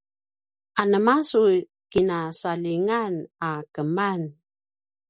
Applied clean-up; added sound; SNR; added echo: none; none; none; none.